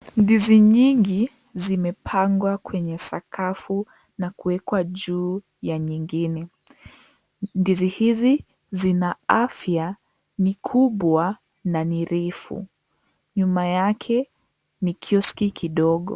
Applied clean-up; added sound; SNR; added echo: none; none; none; none.